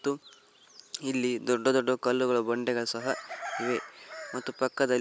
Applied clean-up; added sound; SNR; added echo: none; none; none; none.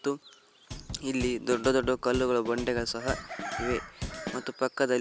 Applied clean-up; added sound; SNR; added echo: none; Drum kit; 10 dB; none.